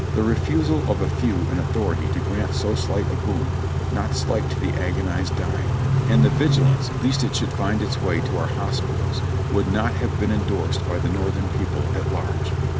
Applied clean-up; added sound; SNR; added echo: none; Idling / Accelerating, revving, vroom / Car; -5 dB; none.